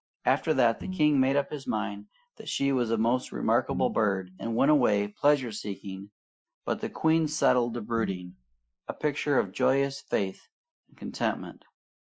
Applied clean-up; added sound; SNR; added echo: classical method Wiener filter.